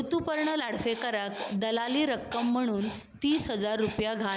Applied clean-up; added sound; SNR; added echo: none; Writing; 14 dB; none.